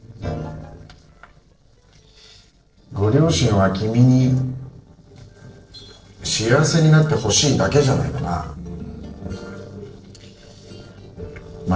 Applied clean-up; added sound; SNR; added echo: neural separator model SepFormer DNS4.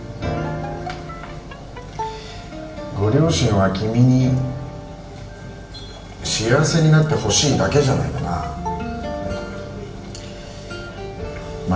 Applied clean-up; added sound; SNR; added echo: none; Bowed string instrument; 15 dB; reverberation time 0.7 s.